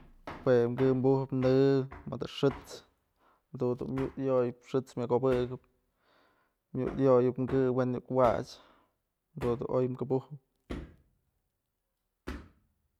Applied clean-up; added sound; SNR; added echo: none; Hammer; 18 dB; none.